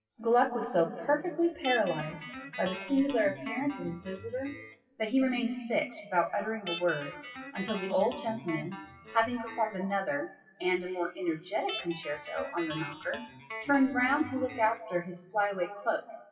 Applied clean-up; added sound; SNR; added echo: classical method WPE with log-MMSE.